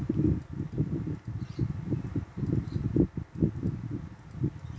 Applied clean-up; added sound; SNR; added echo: none; none; none; none.